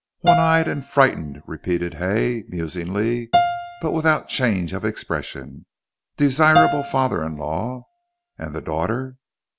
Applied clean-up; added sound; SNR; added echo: none; Piano; 5 dB; none.